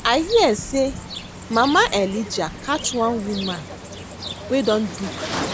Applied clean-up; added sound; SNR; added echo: none; Cricket; 7 dB; none.